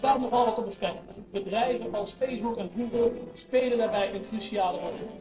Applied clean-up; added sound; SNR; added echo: neural separator model SepFormer DNS4.